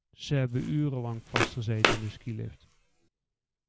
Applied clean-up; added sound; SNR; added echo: none; Walk, footsteps; 0 dB; none.